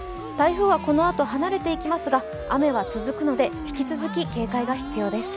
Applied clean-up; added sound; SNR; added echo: none; Siren; 9 dB; none.